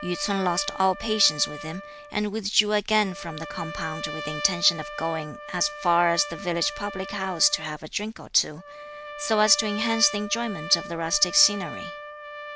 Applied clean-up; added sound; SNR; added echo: none; Trumpet; 11 dB; none.